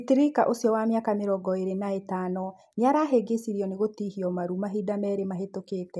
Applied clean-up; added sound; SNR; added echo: none; none; none; none.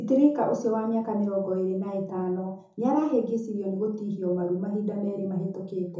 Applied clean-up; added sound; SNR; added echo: none; none; none; reverberation time 0.6 s.